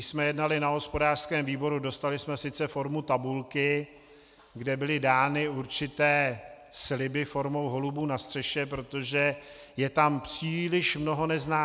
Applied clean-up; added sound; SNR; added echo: none; none; none; none.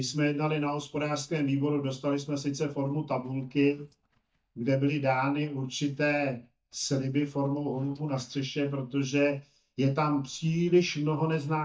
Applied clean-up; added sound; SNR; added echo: neural mask model DeepFilterNet 3.